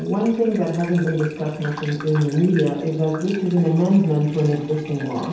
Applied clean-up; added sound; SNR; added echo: none; Bathtub (filling or washing) / Gurgling; 19 dB; reverberation time 0.9 s.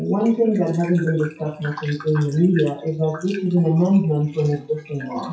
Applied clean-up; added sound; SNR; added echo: classical method WPE with log-MMSE.